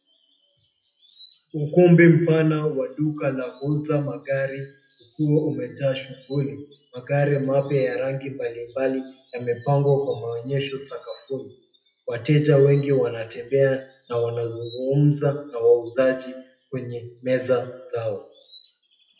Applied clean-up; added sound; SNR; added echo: classical method WPE with log-MMSE.